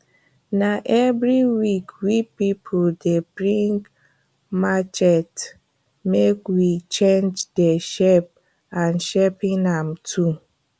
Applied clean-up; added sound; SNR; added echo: none; none; none; none.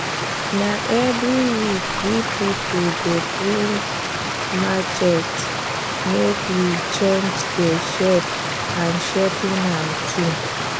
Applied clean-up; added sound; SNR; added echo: none; Stream; 2 dB; none.